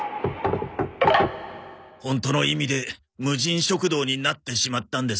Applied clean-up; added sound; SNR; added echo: none; none; none; none.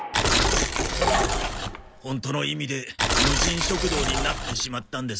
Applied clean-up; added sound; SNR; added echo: none; Tearing; -4 dB; none.